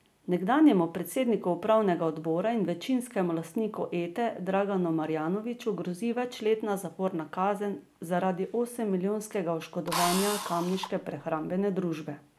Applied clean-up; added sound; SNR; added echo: none; Drill; 7 dB; none.